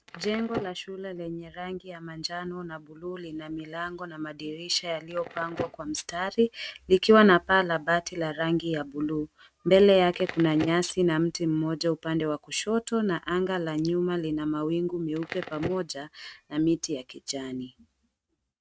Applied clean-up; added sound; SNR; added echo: neural mask model RNNoise.